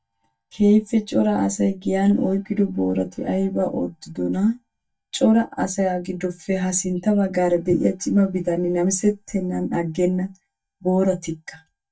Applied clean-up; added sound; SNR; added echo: neural mask model DeepFilterNet 3.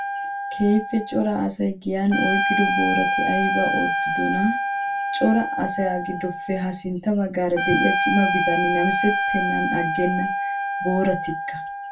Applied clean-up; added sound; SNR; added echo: none; Trumpet; 0 dB; reverberation time 0.2 s.